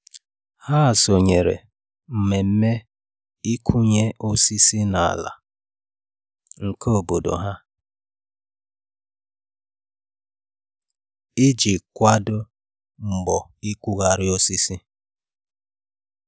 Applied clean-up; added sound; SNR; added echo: none; none; none; none.